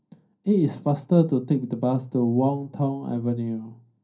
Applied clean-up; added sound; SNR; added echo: none; none; none; reverberation time 0.3 s.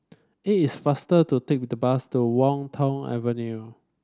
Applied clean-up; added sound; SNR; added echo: none; none; none; none.